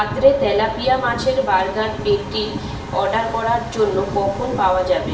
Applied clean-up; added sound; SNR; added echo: none; Train; 17 dB; reverberation time 0.7 s.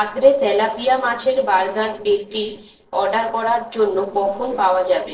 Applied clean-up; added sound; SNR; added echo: neural separator model SepFormer DNS4.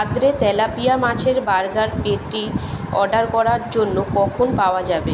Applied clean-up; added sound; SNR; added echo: none; none; none; none.